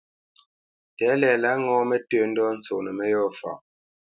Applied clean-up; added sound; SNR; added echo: none; none; none; none.